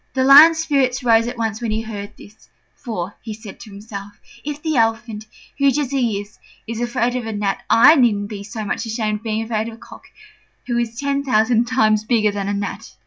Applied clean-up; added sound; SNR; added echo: none; none; none; none.